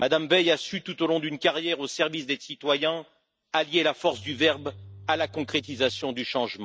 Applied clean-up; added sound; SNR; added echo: neural mask model RNNoise.